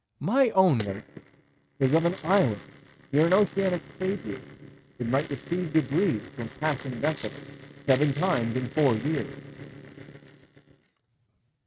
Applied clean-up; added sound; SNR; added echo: neural mask model RNNoise.